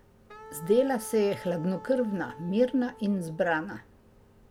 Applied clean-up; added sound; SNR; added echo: none; Wind instrument, woodwind instrument; 19 dB; none.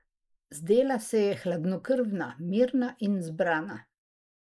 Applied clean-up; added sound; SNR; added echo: neural mask model Resemble Enhance denoiser.